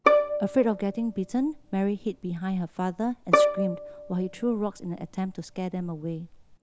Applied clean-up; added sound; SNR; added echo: none; Bowed string instrument; 1 dB; none.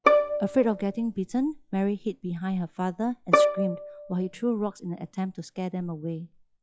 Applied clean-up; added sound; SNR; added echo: classical method log-MMSE.